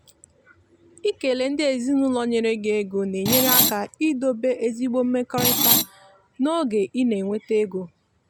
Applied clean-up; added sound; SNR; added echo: none; Screech; -4 dB; none.